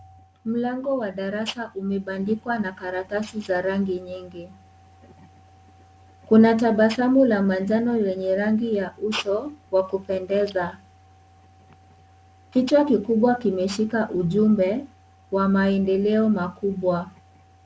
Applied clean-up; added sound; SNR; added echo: none; none; none; none.